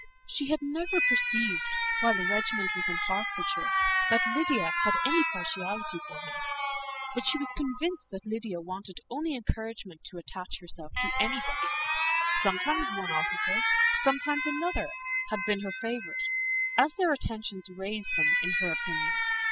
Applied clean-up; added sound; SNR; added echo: classical method spectral subtraction.